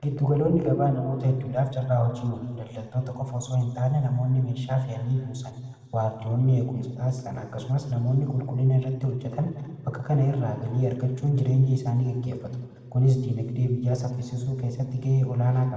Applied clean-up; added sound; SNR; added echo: none; none; none; reverberation time 2.0 s.